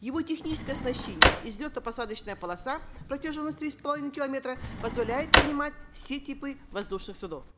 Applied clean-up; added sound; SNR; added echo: none; Drawer open or close; -3 dB; none.